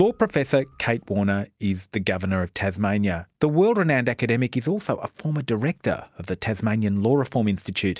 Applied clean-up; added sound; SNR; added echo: none; none; none; none.